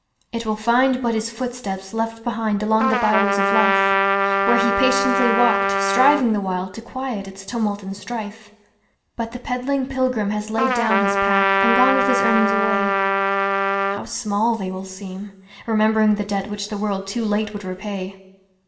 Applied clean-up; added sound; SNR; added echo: none; Trumpet; -3 dB; reverberation time 0.8 s.